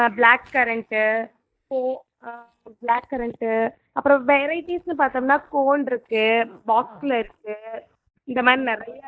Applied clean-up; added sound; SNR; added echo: neural mask model DeepFilterNet 3.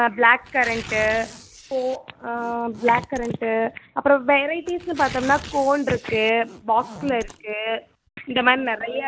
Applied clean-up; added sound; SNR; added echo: none; Tearing + Zipper (clothing); 18 dB; none.